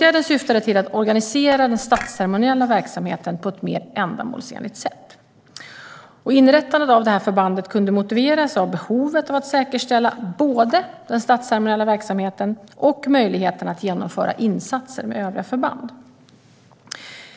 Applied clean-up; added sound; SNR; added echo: neural separator model SepFormer DNS4.